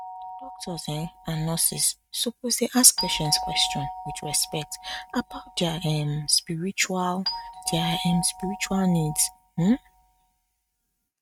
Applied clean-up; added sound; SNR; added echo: neural mask model RNNoise.